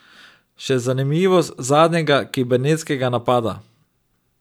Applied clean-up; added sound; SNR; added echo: none; none; none; none.